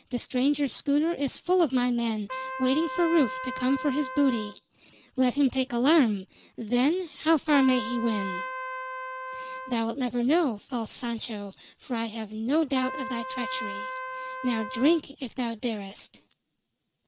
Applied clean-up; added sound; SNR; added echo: none; Trumpet; 11 dB; none.